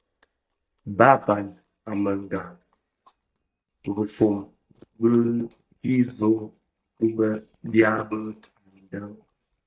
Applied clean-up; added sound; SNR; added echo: neural mask model DeepFilterNet 3.